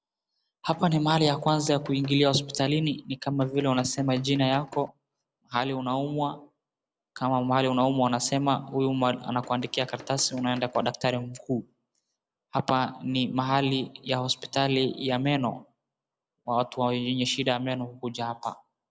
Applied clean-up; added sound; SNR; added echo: none; Tools; 20 dB; none.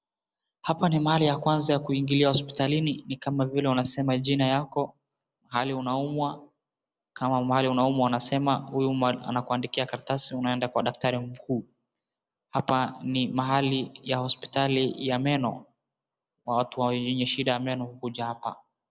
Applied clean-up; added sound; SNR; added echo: none; none; none; none.